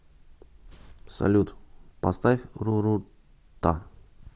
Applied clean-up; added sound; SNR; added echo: none; none; none; none.